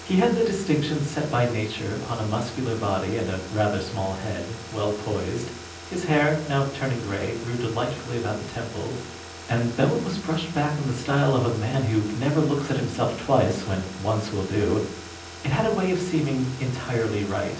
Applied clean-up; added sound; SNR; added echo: none; Car; 14 dB; reverberation time 0.6 s.